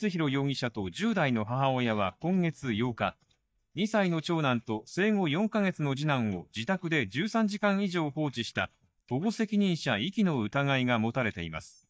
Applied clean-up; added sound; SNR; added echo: neural mask model DeepFilterNet 3.